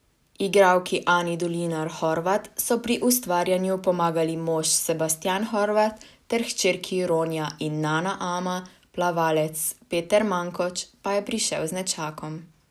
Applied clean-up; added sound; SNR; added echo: none; none; none; none.